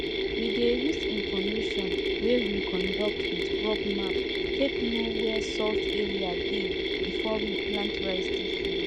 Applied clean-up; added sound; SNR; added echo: none; Mechanisms; -4 dB; none.